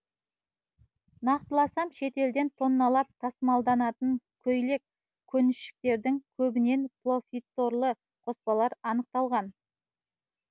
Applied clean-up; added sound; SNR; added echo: none; none; none; none.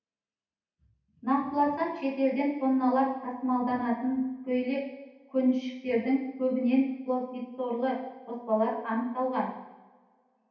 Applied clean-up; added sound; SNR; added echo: none; none; none; reverberation time 0.9 s.